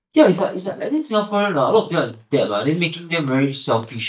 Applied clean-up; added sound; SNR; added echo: neural mask model DeepFilterNet 3.